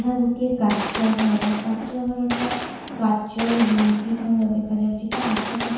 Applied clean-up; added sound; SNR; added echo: none; Gunshot, gunfire; 8 dB; reverberation time 0.9 s.